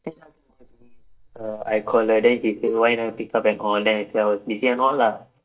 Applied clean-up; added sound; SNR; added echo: neural mask model DeepFilterNet 3.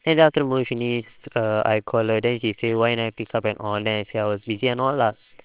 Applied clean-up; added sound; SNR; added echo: neural separator model SepFormer WHAMR!.